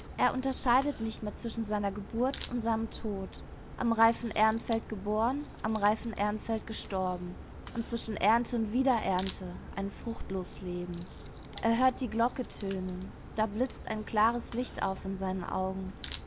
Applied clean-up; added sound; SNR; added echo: none; Crack; 13 dB; none.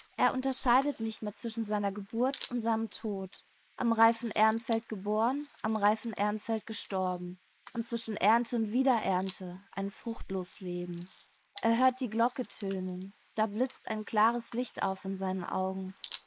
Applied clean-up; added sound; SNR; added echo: neural mask model Resemble Enhance denoiser.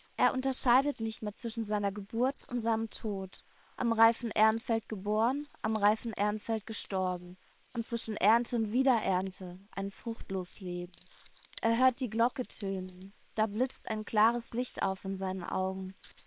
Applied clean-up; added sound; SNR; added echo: neural separator model SepFormer WHAM!.